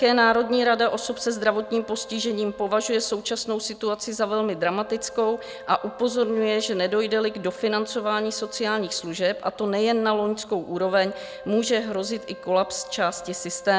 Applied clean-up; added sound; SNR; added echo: none; Wind instrument, woodwind instrument; 18 dB; none.